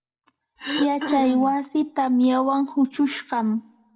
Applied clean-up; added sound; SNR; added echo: none; Cough; 6 dB; reverberation time 0.4 s.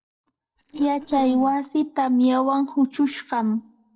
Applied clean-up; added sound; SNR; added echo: neural separator model SepFormer DNS4.